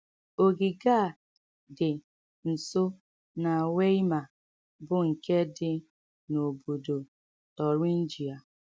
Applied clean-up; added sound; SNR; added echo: none; none; none; none.